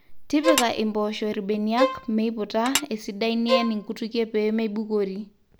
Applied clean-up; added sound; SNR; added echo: none; Tap / Dishes, pots, and pans + Bowed string instrument; 3 dB; none.